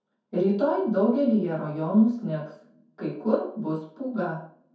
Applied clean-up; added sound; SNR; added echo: none; none; none; reverberation time 0.6 s.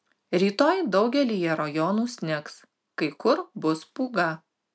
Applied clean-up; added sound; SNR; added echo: none; none; none; none.